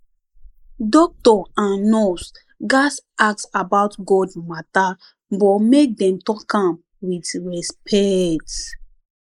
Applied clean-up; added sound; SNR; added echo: neural mask model Resemble Enhance denoiser.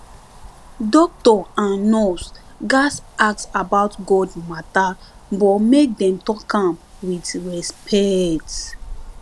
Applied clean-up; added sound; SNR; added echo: none; Wind; 19 dB; none.